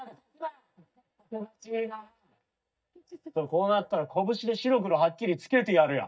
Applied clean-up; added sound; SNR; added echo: neural mask model DeepFilterNet 3.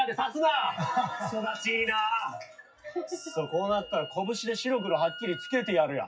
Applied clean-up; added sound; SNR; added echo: classical method WPE with log-MMSE.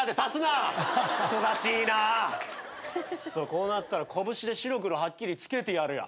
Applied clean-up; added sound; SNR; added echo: none; none; none; none.